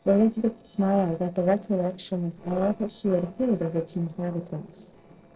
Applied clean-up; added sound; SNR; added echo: neural separator model SepFormer DNS4.